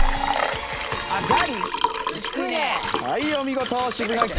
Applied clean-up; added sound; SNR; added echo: none; Liquid; -1 dB; none.